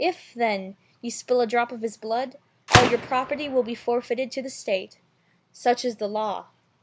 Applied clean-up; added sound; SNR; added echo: none; Gunshot, gunfire; 2 dB; none.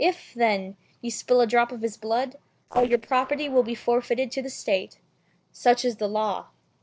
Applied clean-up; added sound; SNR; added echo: neural separator model SepFormer DNS4.